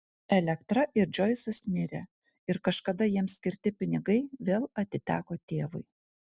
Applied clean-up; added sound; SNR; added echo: none; none; none; none.